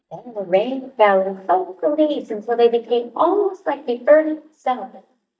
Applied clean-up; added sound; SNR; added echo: neural mask model DeepFilterNet 3.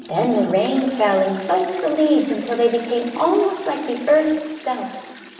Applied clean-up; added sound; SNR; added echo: none; Toilet flush; 17 dB; reverberation time 1.0 s.